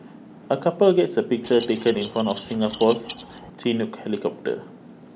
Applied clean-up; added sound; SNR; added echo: none; Keys jangling; 16 dB; none.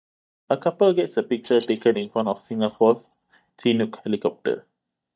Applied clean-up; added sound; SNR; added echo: neural mask model DeepFilterNet 3.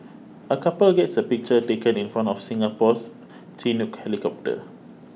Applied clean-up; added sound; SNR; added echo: none; none; none; none.